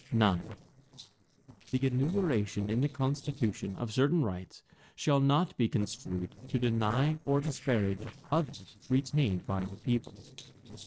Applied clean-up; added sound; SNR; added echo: neural separator model SepFormer DNS4.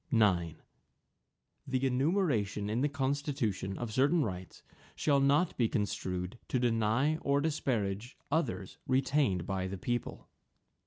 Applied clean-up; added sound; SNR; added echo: none; none; none; none.